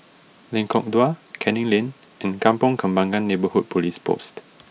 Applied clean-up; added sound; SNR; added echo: none; none; none; none.